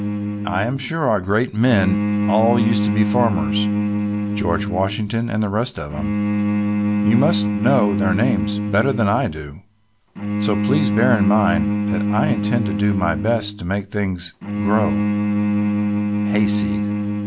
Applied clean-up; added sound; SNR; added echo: none; Bowed string instrument; -1 dB; none.